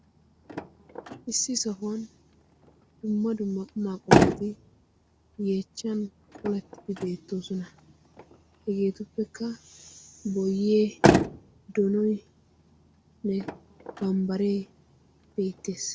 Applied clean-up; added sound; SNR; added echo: none; Motor vehicle (road); 1 dB; none.